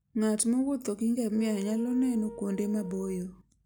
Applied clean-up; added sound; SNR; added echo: none; Wind instrument, woodwind instrument; 17 dB; none.